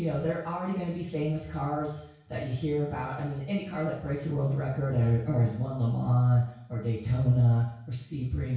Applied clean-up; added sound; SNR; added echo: none; none; none; reverberation time 0.6 s.